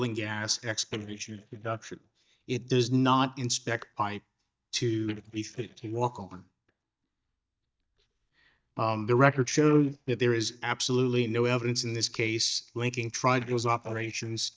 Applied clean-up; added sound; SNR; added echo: neural mask model DeepFilterNet 3.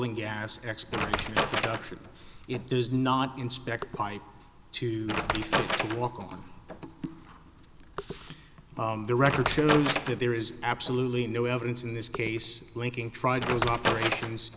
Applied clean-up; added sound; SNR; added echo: none; Wood; 4 dB; none.